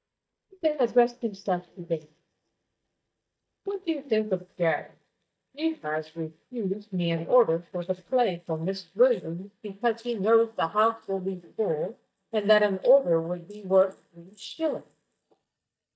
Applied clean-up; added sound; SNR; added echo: neural mask model DeepFilterNet 3.